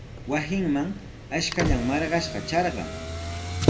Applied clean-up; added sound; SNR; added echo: none; Motor vehicle (road); -1 dB; reverberation time 1.0 s.